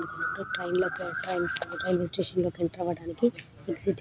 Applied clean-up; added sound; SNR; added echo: none; none; none; none.